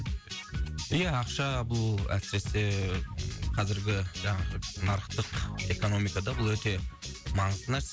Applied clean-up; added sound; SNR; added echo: none; none; none; none.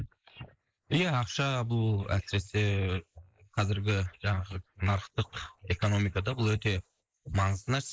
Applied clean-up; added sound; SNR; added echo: neural mask model Resemble Enhance denoiser.